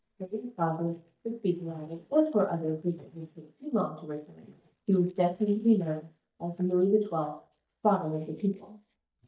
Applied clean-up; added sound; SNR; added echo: neural mask model DeepFilterNet 3.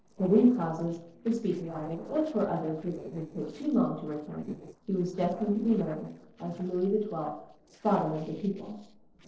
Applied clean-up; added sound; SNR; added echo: neural separator model SepFormer DNS4.